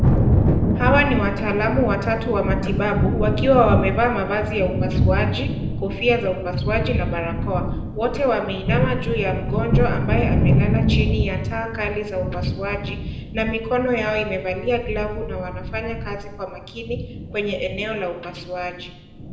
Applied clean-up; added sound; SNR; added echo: none; Thunder; -1 dB; reverberation time 0.8 s.